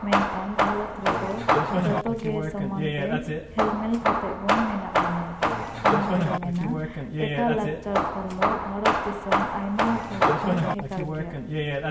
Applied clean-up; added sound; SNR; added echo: none; Hammer / Wood; -4 dB; none.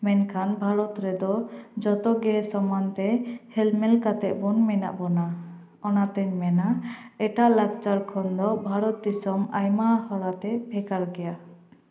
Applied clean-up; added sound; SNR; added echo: none; none; none; none.